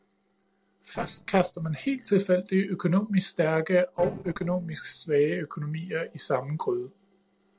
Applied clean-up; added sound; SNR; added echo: neural separator model SepFormer DNS4.